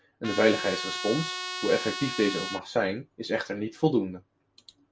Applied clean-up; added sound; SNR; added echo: none; Trumpet; 6 dB; none.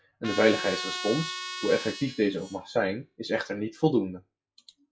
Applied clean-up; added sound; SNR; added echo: classical method log-MMSE.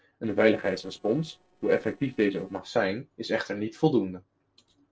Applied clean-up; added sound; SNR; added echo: neural separator model SepFormer DNS4.